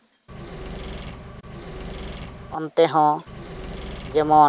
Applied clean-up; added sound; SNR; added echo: none; Engine / Mechanisms; 12 dB; none.